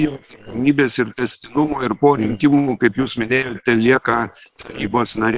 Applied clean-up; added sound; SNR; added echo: neural separator model SepFormer WHAM!.